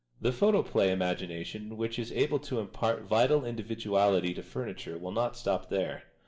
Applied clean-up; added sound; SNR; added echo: none; none; none; reverberation time 0.4 s.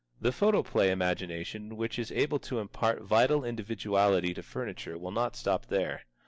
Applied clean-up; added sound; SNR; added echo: none; none; none; none.